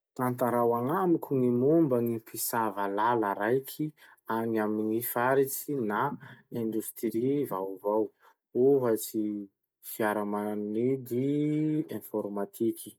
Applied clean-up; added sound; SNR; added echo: none; none; none; none.